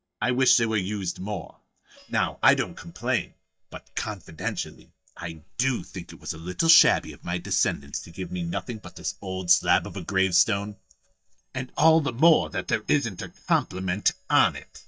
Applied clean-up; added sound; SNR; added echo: neural mask model DeepFilterNet 3.